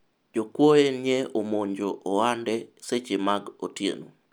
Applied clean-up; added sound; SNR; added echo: none; none; none; none.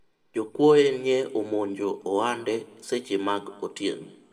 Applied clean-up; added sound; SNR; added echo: none; none; none; reverberation time 1.1 s.